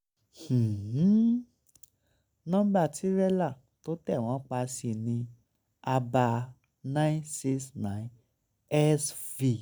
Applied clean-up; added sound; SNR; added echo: none; none; none; none.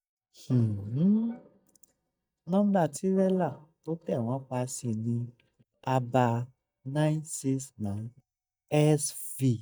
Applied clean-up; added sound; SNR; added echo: neural mask model DeepFilterNet 3.